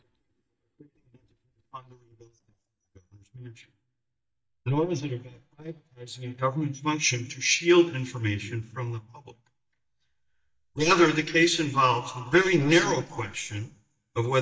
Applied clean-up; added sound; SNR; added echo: neural mask model DeepFilterNet 3.